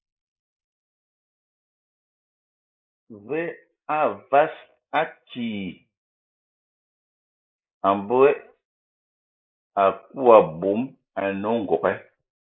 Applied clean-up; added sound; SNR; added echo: neural mask model Resemble Enhance denoiser.